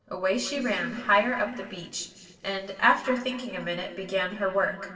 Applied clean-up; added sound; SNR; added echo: neural separator model SepFormer DNS4.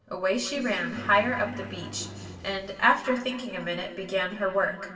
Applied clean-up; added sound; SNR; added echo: none; Engine; 16 dB; reverberation time 2.5 s.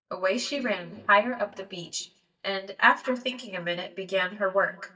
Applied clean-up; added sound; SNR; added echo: neural mask model DeepFilterNet 3.